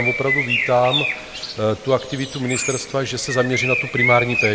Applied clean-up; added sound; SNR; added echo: none; Bird; 3 dB; none.